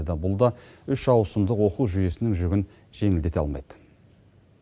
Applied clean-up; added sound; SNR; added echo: none; none; none; none.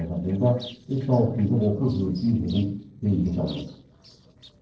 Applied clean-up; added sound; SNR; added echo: neural separator model SepFormer DNS4.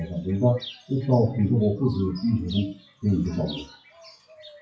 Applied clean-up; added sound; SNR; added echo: classical method WPE with log-MMSE.